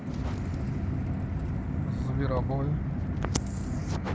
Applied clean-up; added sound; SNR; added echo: none; none; none; none.